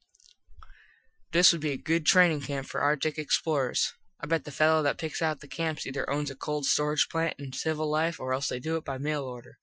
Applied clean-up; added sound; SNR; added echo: classical method Wiener filter.